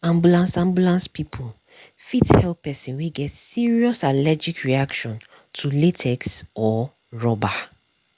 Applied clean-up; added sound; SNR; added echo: none; none; none; none.